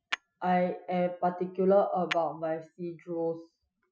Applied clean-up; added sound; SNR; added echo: classical method Wiener filter.